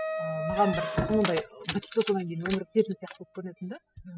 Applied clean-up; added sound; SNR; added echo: classical method spectral subtraction.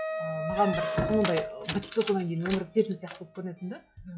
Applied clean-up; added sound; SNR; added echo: classical method log-MMSE.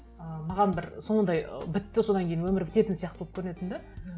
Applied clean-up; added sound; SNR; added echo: none; none; none; none.